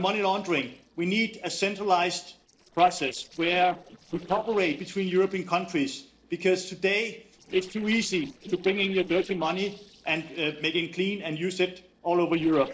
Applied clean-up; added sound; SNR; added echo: neural separator model SepFormer DNS4.